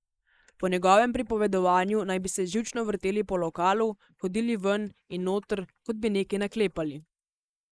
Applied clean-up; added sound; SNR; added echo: neural mask model Resemble Enhance denoiser.